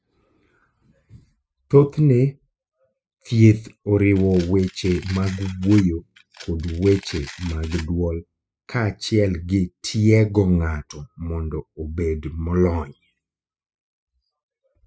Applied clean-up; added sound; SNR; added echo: classical method spectral subtraction.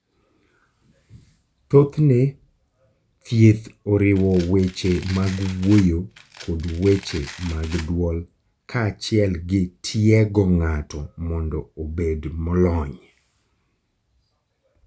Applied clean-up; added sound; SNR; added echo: none; Domestic sounds, home sounds; 18 dB; none.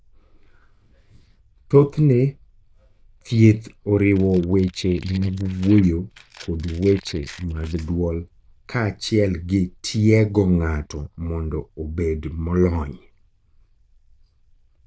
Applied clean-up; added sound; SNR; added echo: neural diffusion model UNIVERSE++.